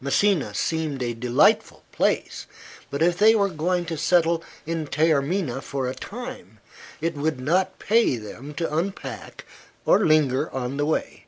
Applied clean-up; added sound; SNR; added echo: none; none; none; none.